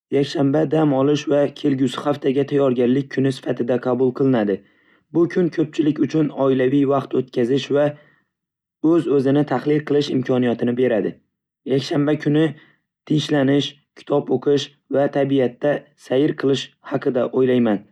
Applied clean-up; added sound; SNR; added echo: none; none; none; none.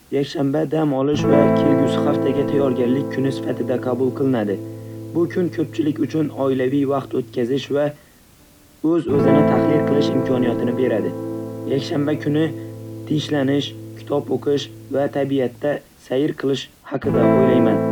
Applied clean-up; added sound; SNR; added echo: none; Guitar; 2 dB; none.